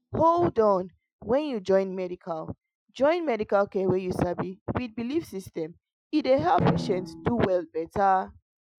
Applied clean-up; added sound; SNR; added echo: classical method Wiener filter.